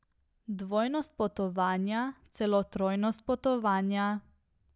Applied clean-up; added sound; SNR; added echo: none; none; none; none.